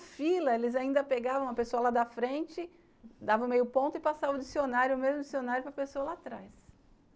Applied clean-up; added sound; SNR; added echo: none; none; none; none.